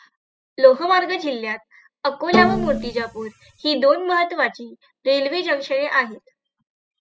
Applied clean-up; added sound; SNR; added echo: classical method spectral subtraction.